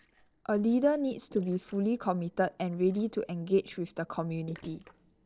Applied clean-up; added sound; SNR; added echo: neural separator model SepFormer DNS4.